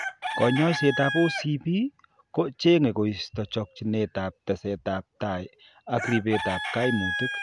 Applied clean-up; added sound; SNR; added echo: none; Chicken, rooster; 9 dB; none.